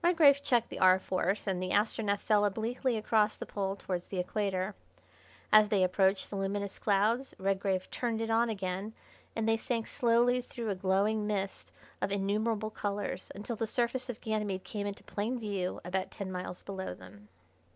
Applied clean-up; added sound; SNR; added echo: none; none; none; none.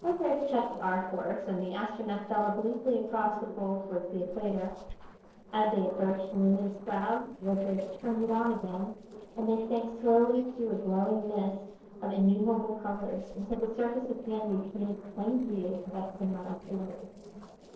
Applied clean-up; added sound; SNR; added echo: neural separator model SepFormer DNS4.